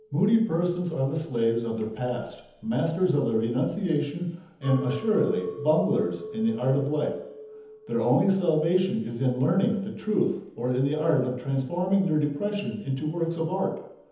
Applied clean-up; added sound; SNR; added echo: none; Chink, clink; 18 dB; reverberation time 1.3 s.